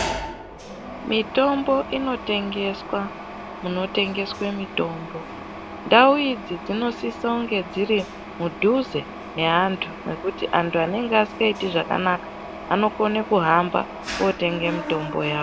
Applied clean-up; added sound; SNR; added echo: none; Mechanisms; 11 dB; none.